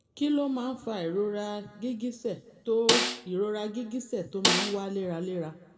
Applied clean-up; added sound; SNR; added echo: none; Snare drum; -2 dB; reverberation time 1.6 s.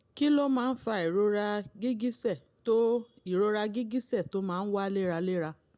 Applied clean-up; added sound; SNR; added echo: none; none; none; none.